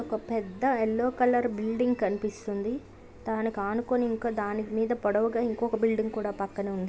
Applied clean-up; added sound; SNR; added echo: none; none; none; none.